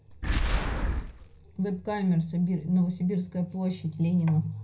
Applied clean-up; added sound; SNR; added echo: none; Boom; 3 dB; reverberation time 0.4 s.